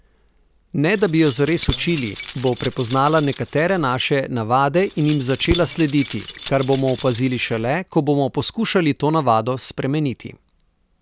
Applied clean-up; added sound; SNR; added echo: none; Keys jangling; 8 dB; none.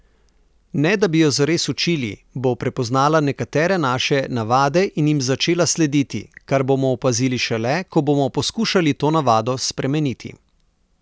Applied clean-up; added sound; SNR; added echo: none; none; none; none.